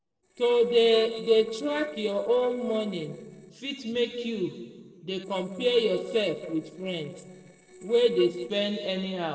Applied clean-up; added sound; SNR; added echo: neural separator model SepFormer DNS4.